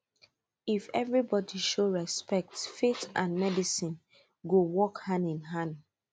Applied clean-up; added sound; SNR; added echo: none; none; none; none.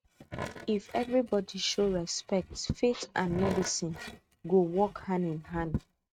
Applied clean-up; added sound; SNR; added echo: neural mask model RNNoise.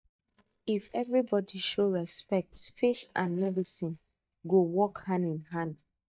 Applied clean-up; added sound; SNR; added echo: neural mask model DeepFilterNet 3.